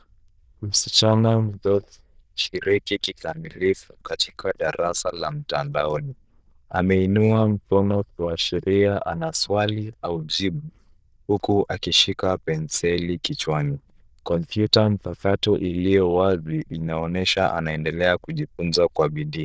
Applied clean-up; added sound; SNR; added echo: neural diffusion model UNIVERSE++.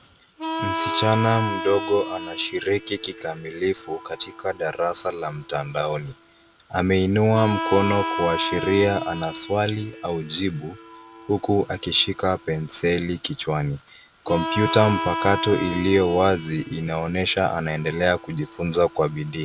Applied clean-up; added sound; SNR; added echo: none; Harmonica; 9 dB; none.